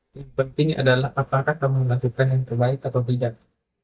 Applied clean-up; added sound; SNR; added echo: neural mask model DeepFilterNet 3.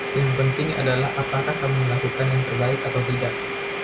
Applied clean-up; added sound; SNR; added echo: none; Domestic sounds, home sounds; 4 dB; none.